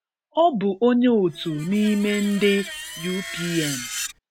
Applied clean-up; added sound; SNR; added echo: none; Screech; 12 dB; none.